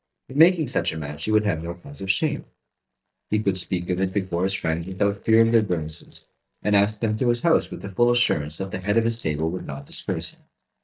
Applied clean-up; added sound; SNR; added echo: neural mask model DeepFilterNet 3.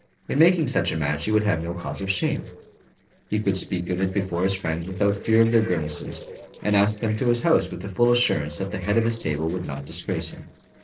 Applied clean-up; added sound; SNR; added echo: neural separator model SepFormer DNS4.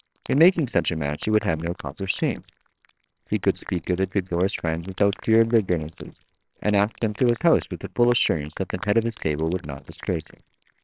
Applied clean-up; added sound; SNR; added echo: neural separator model SepFormer WHAMR!.